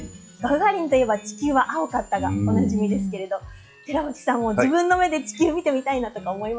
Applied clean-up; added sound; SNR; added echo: classical method log-MMSE.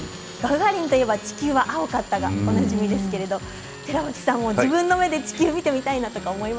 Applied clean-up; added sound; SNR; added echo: none; Tools; 19 dB; none.